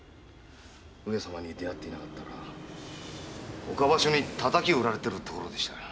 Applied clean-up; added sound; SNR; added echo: none; Fixed-wing aircraft, airplane; 12 dB; none.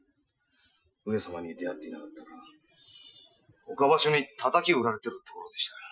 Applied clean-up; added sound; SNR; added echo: classical method Wiener filter.